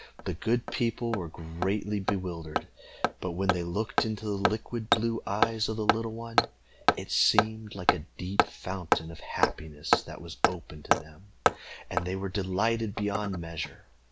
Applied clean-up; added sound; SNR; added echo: none; Hammer; 0 dB; none.